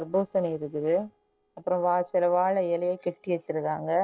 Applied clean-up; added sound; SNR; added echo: neural separator model SepFormer DNS4.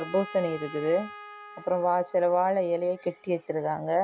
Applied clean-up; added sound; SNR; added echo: none; Trumpet; 18 dB; none.